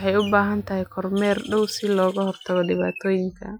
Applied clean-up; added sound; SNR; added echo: classical method Wiener filter.